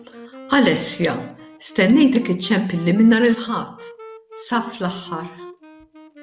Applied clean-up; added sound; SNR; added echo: none; Wind instrument, woodwind instrument; 20 dB; none.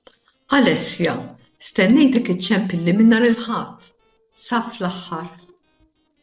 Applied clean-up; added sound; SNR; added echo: neural separator model SepFormer DNS4.